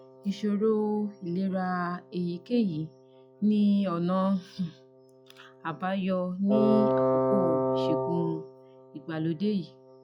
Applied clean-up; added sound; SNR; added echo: classical method log-MMSE.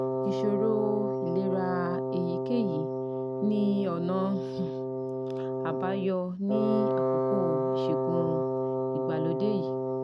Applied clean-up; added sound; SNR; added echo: none; Wind instrument, woodwind instrument; -2 dB; none.